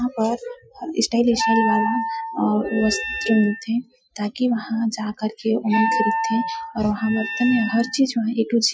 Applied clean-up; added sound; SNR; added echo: classical method Wiener filter.